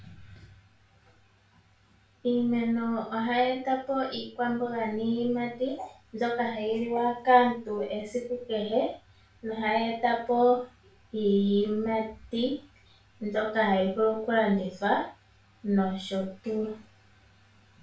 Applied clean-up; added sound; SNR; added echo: none; none; none; reverberation time 0.3 s.